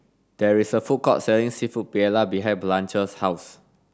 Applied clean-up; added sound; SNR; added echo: none; none; none; none.